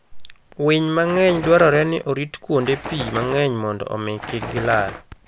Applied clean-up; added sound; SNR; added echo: none; Bird; 10 dB; none.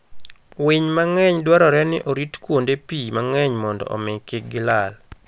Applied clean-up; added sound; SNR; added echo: none; none; none; none.